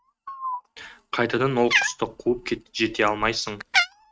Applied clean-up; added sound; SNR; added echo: neural mask model RNNoise.